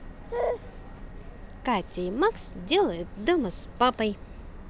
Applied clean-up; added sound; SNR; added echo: none; Subway, metro, underground; 13 dB; none.